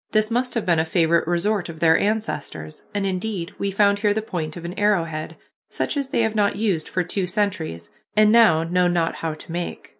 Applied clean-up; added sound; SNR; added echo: none; none; none; none.